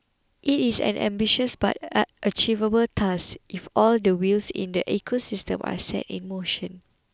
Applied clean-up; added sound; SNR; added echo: none; none; none; none.